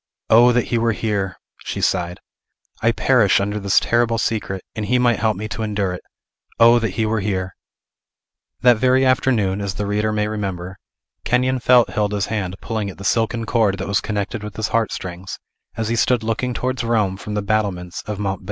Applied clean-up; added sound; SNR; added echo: none; none; none; none.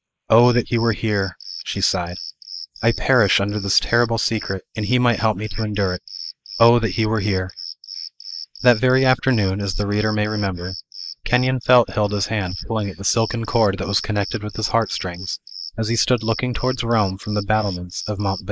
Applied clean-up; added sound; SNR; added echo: neural mask model Resemble Enhance denoiser.